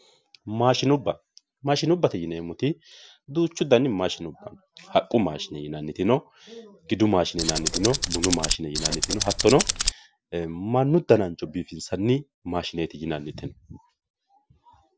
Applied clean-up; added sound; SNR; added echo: none; Tools; 1 dB; none.